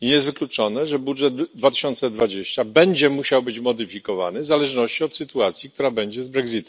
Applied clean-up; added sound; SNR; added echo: none; none; none; none.